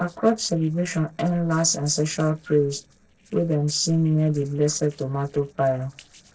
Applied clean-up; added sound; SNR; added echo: neural separator model SepFormer DNS4.